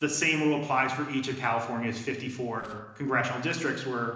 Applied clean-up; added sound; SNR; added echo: neural separator model SepFormer DNS4.